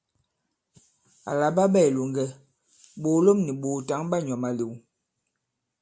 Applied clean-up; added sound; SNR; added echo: none; none; none; none.